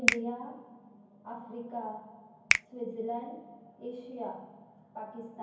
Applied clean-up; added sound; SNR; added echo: none; Finger snapping; -5 dB; reverberation time 0.9 s.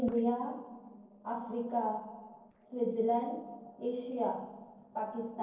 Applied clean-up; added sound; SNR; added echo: neural separator model SepFormer DNS4.